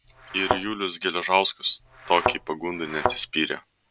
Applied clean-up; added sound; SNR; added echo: none; Thump, thud; 3 dB; none.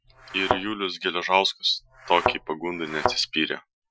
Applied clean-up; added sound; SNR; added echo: classical method Wiener filter.